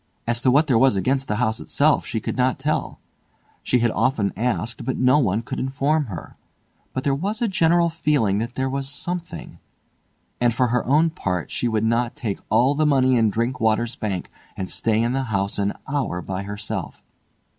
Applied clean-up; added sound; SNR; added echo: none; none; none; none.